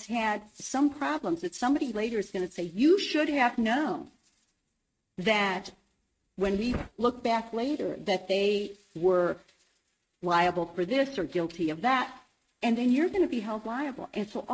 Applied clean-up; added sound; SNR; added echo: neural mask model RNNoise.